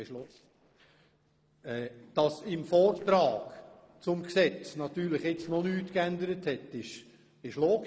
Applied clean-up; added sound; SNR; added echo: neural separator model SepFormer DNS4.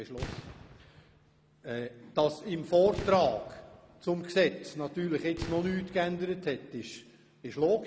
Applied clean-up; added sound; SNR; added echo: none; Fireworks; 15 dB; none.